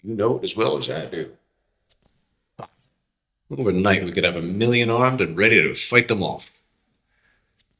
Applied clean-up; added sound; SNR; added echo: neural mask model DeepFilterNet 3.